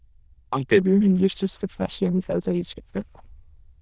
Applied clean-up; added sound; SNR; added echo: neural diffusion model UNIVERSE++.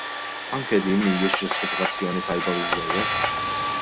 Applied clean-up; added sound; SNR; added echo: none; Domestic sounds, home sounds + Camera; 0 dB; none.